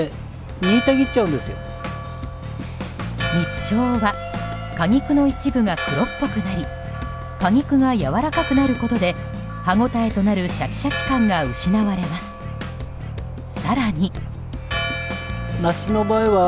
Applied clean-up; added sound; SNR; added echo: none; Church bell; 12 dB; none.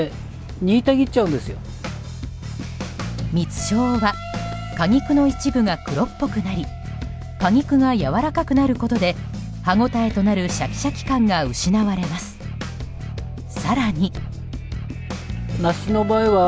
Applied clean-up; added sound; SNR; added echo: none; none; none; none.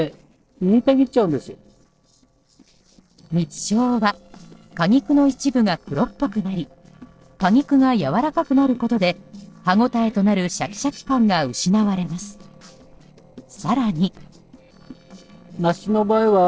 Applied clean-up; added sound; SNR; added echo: neural separator model SepFormer DNS4.